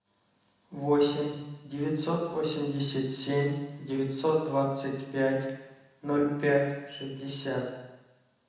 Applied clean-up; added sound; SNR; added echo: none; none; none; reverberation time 1.0 s.